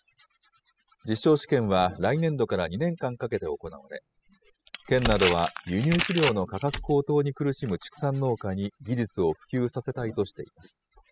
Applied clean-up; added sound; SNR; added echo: classical method spectral subtraction.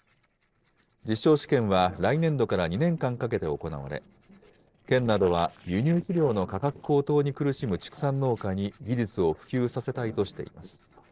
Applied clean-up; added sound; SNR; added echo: neural separator model SepFormer DNS4.